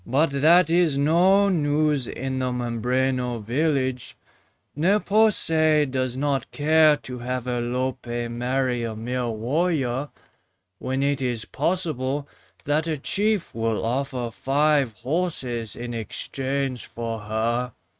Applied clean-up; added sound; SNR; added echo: neural mask model RNNoise.